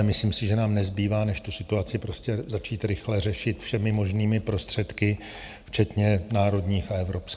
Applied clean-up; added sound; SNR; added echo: none; none; none; none.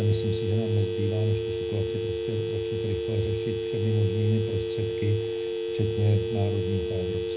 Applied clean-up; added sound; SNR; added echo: none; Telephone; 1 dB; reverberation time 0.4 s.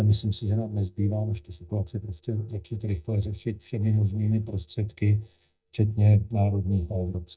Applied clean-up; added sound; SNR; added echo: neural mask model DeepFilterNet 3.